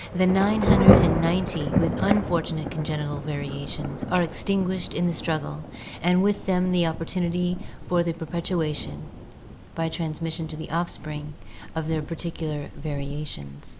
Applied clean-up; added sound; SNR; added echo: none; Thunder / Rain; 3 dB; none.